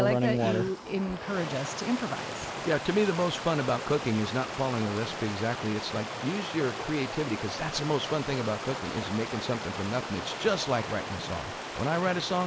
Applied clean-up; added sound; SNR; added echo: none; Stream; 5 dB; none.